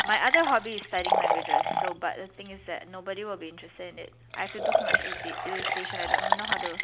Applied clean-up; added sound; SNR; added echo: none; Liquid; -3 dB; none.